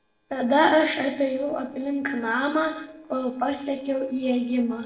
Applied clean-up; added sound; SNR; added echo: neural separator model SepFormer DNS4.